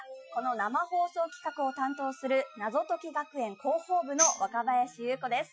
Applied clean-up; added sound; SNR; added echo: classical method Wiener filter.